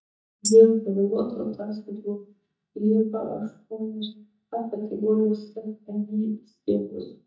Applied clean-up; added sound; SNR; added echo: neural mask model DeepFilterNet 3.